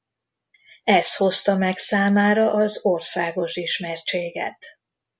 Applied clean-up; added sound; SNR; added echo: none; none; none; none.